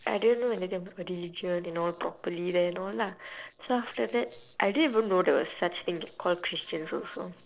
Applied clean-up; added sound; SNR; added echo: neural separator model SepFormer DNS4.